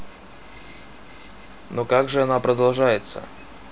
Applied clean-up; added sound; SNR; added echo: none; none; none; none.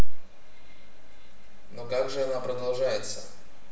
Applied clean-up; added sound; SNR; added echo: none; none; none; reverberation time 0.7 s.